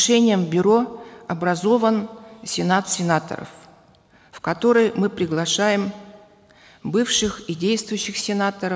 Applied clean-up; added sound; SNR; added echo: none; none; none; none.